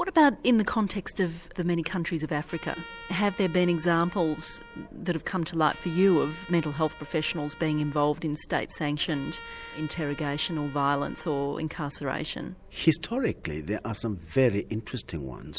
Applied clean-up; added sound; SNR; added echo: none; Trumpet; 18 dB; none.